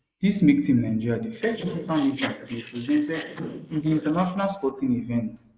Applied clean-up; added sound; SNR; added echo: neural mask model Resemble Enhance denoiser.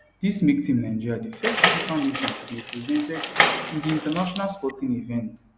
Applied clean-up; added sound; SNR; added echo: none; Door; 0 dB; none.